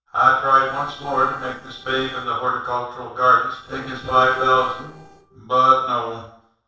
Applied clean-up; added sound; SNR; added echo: neural separator model SepFormer DNS4.